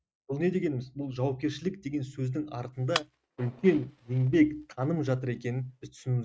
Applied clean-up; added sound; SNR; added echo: neural mask model RNNoise.